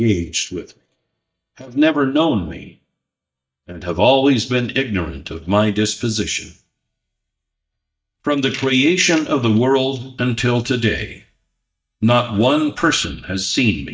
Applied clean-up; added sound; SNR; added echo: neural mask model DeepFilterNet 3.